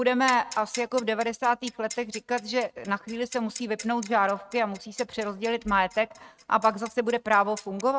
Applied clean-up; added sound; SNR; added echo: neural mask model RNNoise.